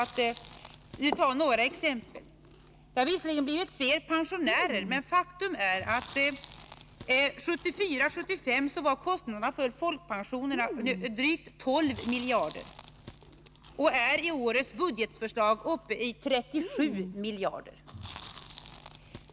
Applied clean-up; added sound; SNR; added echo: none; Chewing, mastication; 15 dB; none.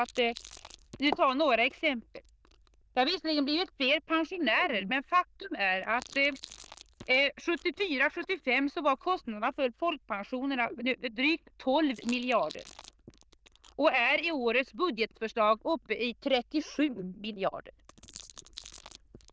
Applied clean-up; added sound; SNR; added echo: neural diffusion model UNIVERSE++.